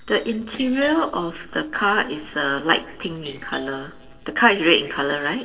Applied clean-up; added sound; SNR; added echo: neural separator model SepFormer DNS4.